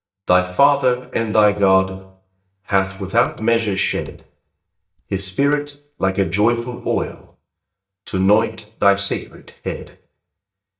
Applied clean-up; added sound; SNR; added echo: neural mask model DeepFilterNet 3.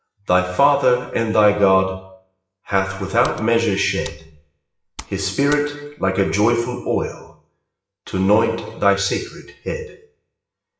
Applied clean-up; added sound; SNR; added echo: classical method WPE with log-MMSE.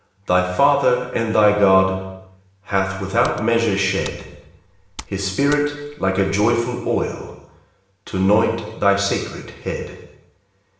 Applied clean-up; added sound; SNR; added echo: none; Computer keyboard; 20 dB; reverberation time 0.9 s.